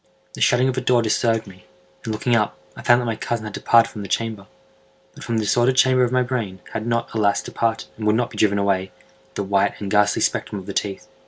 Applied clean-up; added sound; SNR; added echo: none; none; none; none.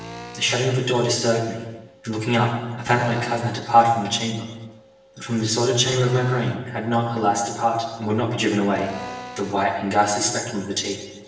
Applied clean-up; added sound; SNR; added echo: none; Drill; 19 dB; reverberation time 1.0 s.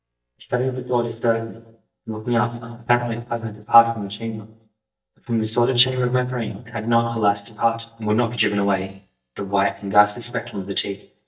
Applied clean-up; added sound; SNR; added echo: neural mask model DeepFilterNet 3.